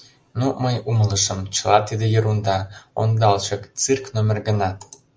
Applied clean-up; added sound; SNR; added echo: none; none; none; none.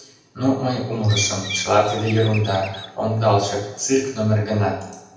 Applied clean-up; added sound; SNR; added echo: none; Bird; 11 dB; reverberation time 0.9 s.